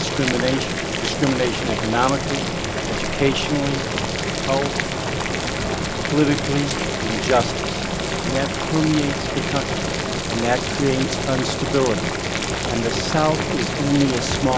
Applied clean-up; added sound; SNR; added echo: none; Boiling; 0 dB; none.